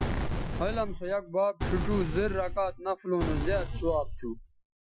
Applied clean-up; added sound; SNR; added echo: classical method Wiener filter.